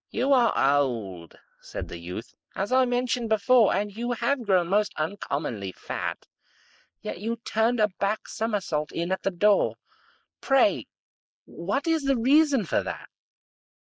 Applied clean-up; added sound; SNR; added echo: neural mask model Resemble Enhance denoiser.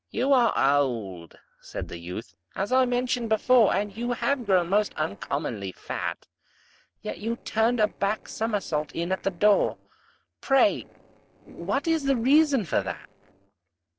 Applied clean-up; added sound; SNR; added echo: neural separator model SepFormer DNS4.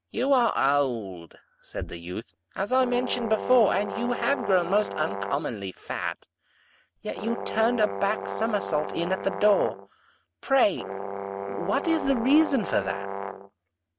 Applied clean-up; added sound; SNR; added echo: none; Brass instrument; 7 dB; none.